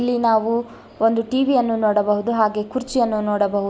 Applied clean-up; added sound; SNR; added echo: none; none; none; none.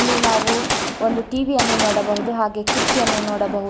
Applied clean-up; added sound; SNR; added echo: none; Gunshot, gunfire; 1 dB; none.